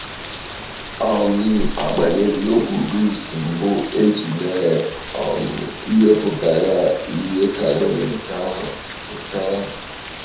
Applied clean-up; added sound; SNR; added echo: none; Rain; 11 dB; reverberation time 0.8 s.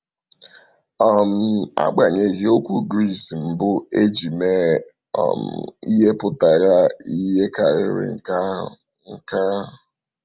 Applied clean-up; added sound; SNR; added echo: none; none; none; none.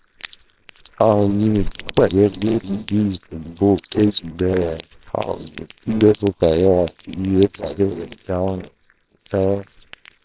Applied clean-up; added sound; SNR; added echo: neural separator model SepFormer WHAMR!.